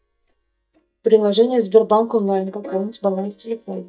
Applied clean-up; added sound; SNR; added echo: neural mask model DeepFilterNet 3.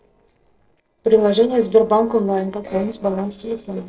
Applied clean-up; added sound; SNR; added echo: neural separator model SepFormer DNS4.